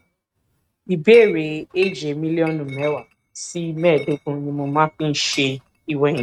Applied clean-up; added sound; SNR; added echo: neural mask model RNNoise.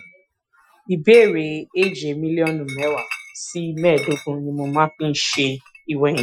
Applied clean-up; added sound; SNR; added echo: classical method Wiener filter.